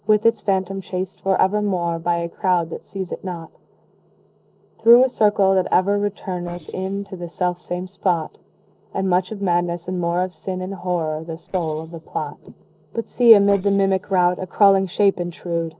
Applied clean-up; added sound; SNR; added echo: neural separator model SepFormer DNS4.